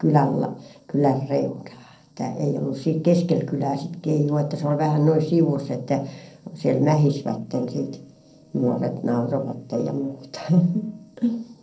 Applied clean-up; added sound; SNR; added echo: neural separator model SepFormer DNS4.